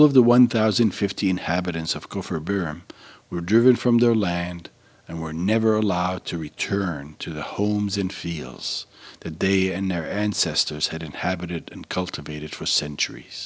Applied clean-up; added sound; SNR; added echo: none; none; none; none.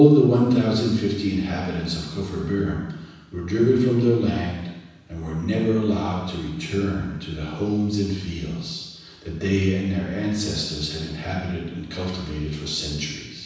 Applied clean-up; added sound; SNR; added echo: none; none; none; reverberation time 1.1 s.